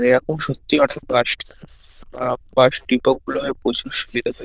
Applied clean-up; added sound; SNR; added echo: neural diffusion model UNIVERSE++.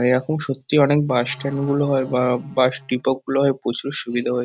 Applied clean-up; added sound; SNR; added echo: none; Musical instrument; 19 dB; none.